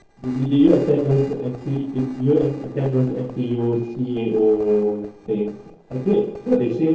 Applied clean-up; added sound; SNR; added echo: neural separator model SepFormer DNS4.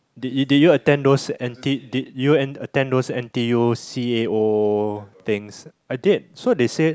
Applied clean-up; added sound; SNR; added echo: none; none; none; none.